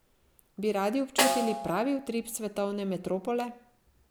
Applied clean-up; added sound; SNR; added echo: none; Snare drum; 2 dB; none.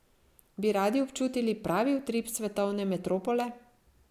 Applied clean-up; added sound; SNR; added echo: none; none; none; none.